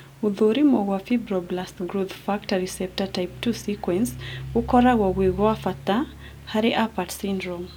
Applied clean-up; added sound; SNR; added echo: none; none; none; none.